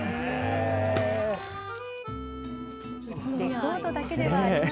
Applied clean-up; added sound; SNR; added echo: none; Water / Splash, splatter; 17 dB; none.